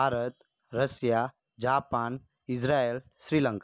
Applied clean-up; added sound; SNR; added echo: none; none; none; none.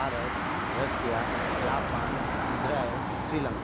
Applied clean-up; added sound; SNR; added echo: none; Motor vehicle (road); -4 dB; none.